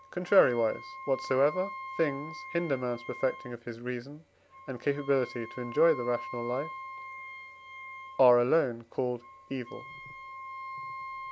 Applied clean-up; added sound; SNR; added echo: none; Wind instrument, woodwind instrument; 13 dB; none.